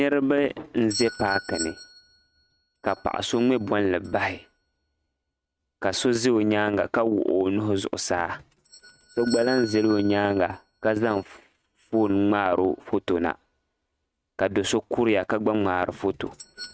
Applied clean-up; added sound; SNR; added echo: neural mask model RNNoise.